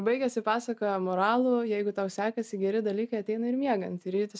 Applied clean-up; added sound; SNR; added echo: none; none; none; none.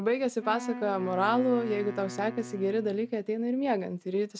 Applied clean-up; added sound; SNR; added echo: none; Wind instrument, woodwind instrument; 12 dB; none.